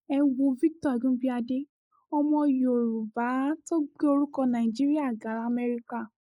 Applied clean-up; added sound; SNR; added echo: neural mask model Resemble Enhance denoiser.